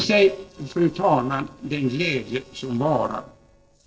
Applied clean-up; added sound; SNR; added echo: neural separator model SepFormer DNS4.